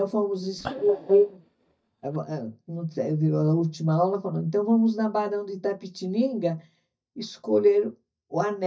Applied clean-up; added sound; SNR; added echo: neural mask model DeepFilterNet 3.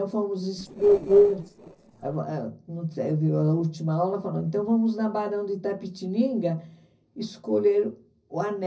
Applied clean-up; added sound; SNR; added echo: neural separator model SepFormer DNS4.